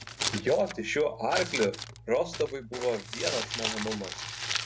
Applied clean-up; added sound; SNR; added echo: none; Crumpling, crinkling; 5 dB; none.